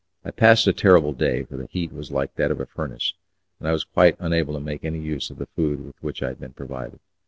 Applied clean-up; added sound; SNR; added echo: none; none; none; none.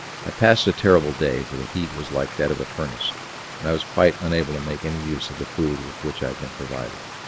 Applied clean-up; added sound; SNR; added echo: none; Stream; 12 dB; none.